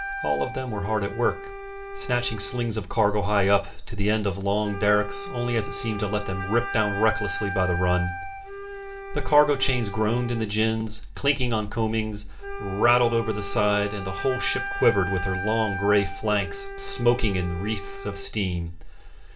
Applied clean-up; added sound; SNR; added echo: none; Wind instrument, woodwind instrument; 11 dB; reverberation time 0.2 s.